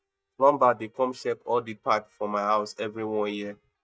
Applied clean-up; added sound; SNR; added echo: neural mask model DeepFilterNet 3.